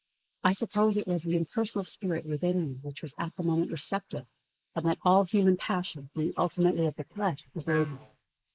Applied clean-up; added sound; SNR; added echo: neural mask model Resemble Enhance denoiser.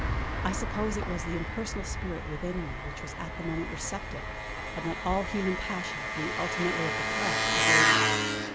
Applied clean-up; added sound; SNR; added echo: none; Engine; -5 dB; none.